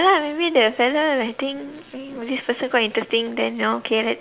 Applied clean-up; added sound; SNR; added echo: none; none; none; none.